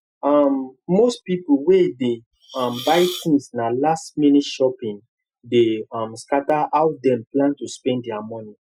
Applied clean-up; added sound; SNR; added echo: classical method Wiener filter.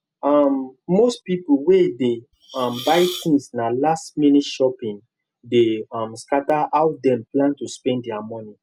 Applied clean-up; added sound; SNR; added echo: none; Hiss; 12 dB; none.